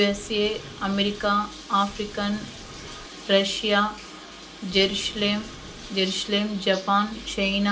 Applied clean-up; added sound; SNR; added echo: none; Sink (filling or washing); 18 dB; reverberation time 0.2 s.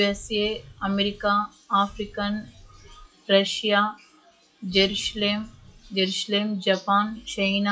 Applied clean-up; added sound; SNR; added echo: classical method WPE with log-MMSE.